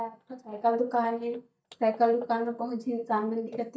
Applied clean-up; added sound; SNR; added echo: neural mask model DeepFilterNet 3.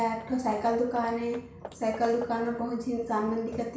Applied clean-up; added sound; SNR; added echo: none; Hammer / Wood; 19 dB; reverberation time 0.6 s.